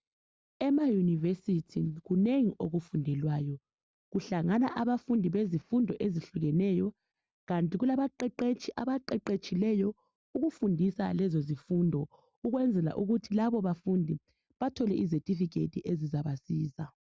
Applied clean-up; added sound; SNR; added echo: none; none; none; none.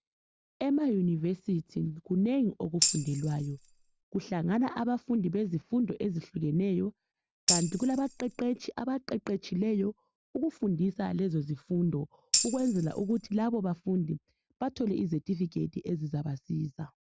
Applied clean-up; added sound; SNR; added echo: none; Tambourine; 2 dB; none.